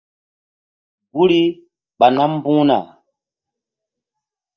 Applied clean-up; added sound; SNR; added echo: neural mask model DeepFilterNet 3.